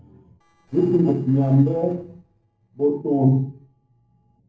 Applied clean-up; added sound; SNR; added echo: neural separator model SepFormer DNS4.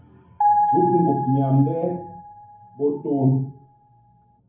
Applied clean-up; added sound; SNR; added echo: none; Piano; 2 dB; reverberation time 0.3 s.